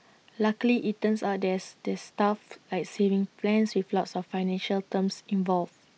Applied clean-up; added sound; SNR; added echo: none; none; none; none.